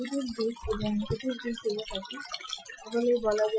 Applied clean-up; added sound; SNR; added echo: classical method Wiener filter.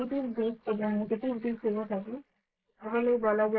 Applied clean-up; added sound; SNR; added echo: neural mask model Resemble Enhance denoiser.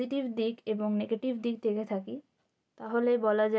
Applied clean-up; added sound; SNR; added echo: none; none; none; none.